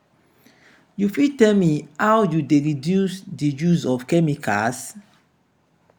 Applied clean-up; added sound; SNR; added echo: none; none; none; none.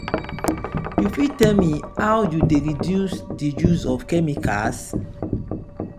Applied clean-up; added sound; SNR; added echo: none; Wind chime; 3 dB; none.